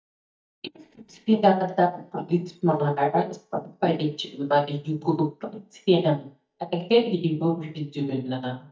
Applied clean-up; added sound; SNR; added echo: neural mask model DeepFilterNet 3.